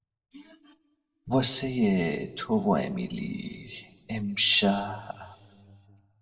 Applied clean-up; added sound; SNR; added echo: none; none; none; reverberation time 1.5 s.